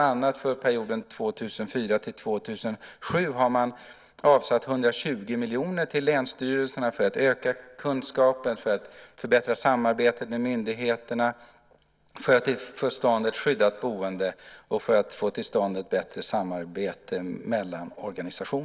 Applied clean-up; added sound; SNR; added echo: none; none; none; none.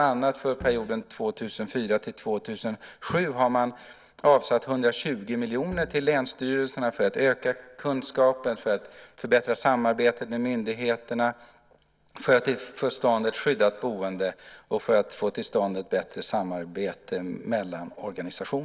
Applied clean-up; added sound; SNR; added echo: none; Bowed string instrument; 18 dB; none.